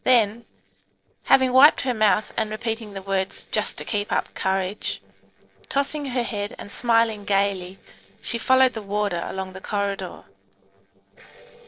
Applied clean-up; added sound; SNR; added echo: neural separator model SepFormer DNS4.